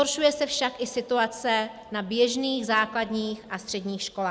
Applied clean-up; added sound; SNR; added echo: none; none; none; none.